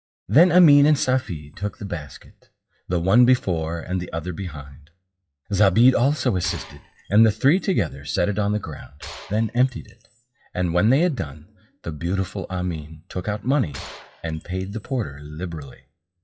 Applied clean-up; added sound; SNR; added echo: classical method WPE with log-MMSE.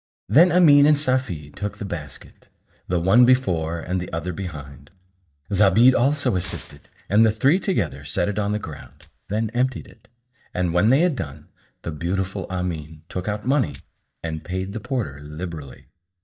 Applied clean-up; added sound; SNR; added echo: neural mask model DeepFilterNet 3.